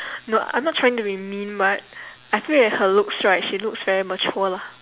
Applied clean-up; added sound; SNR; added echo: none; none; none; none.